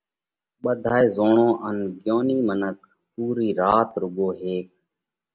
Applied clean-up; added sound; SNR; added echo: none; none; none; none.